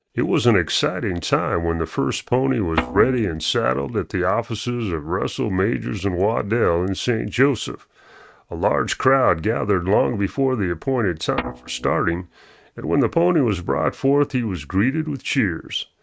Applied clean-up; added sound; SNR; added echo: neural mask model RNNoise.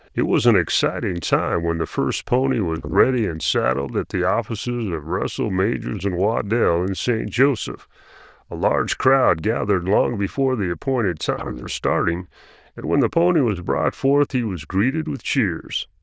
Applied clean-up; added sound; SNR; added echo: neural diffusion model UNIVERSE++.